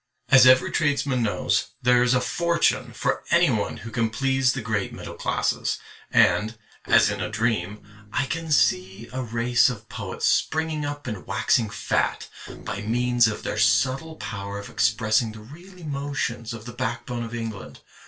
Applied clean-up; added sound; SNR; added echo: neural separator model SepFormer DNS4.